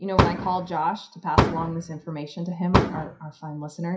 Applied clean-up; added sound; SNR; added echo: classical method WPE with log-MMSE.